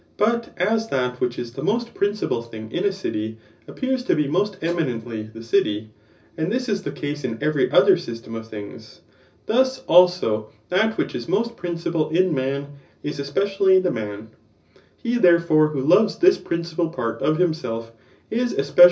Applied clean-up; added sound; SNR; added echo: none; none; none; reverberation time 0.4 s.